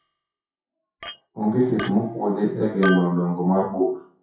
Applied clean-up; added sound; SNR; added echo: classical method WPE with log-MMSE.